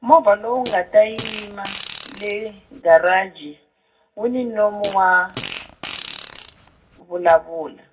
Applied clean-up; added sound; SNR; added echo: none; Fart; 15 dB; reverberation time 0.4 s.